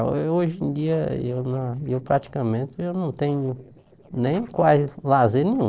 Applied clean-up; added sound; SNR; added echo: neural separator model SepFormer DNS4.